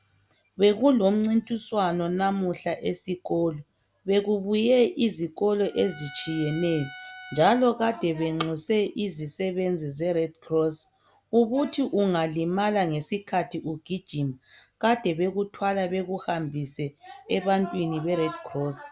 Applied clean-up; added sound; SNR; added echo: none; Trumpet; 19 dB; none.